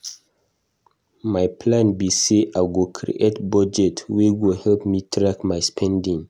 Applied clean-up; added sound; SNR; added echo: none; none; none; none.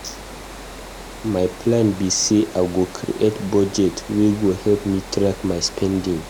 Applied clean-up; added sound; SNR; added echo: none; Water; 15 dB; none.